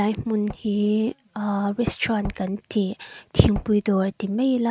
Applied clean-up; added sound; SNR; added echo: neural mask model RNNoise.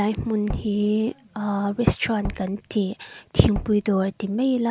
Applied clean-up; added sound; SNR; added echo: none; Tap / Bass drum; 13 dB; none.